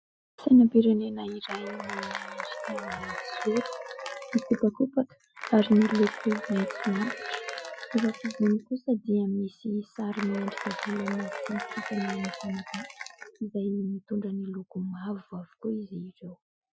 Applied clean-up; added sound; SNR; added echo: classical method Wiener filter.